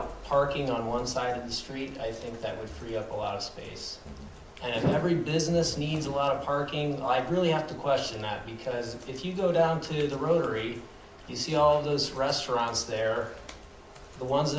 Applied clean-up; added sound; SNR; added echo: none; none; none; none.